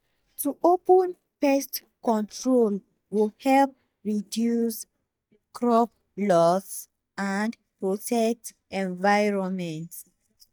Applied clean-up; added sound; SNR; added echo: neural mask model DeepFilterNet 3.